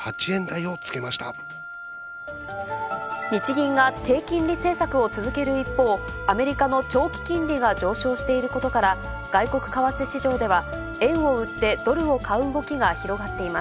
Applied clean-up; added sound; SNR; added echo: none; Wind instrument, woodwind instrument; 13 dB; none.